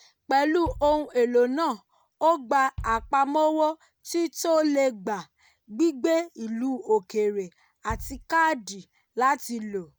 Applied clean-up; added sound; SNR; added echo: none; Bass drum; 18 dB; none.